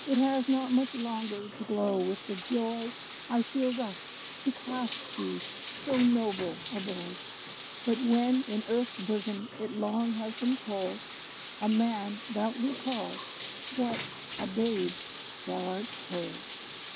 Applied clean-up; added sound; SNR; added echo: none; Bathtub (filling or washing); 2 dB; none.